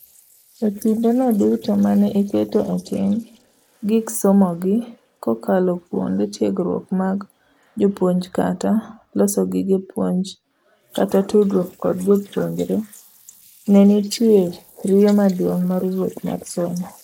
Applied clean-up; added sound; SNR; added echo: neural mask model Resemble Enhance denoiser.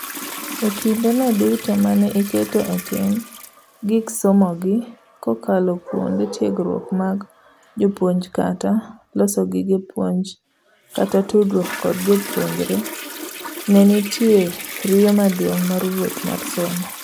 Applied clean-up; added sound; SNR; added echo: none; Toilet flush; 14 dB; none.